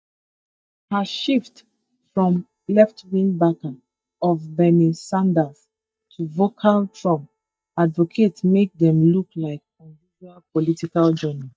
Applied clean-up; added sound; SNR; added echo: neural mask model DeepFilterNet 3.